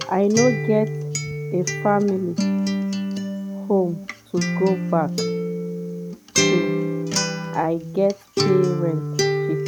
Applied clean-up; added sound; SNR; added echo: none; Acoustic guitar; 1 dB; none.